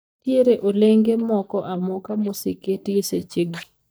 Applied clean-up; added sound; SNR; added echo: neural mask model DeepFilterNet 3.